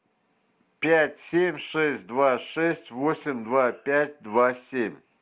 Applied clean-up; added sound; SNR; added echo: none; none; none; none.